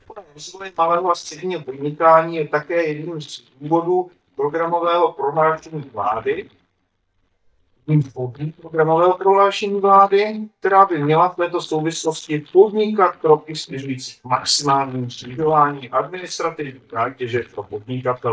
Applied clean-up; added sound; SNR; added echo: neural mask model DeepFilterNet 3.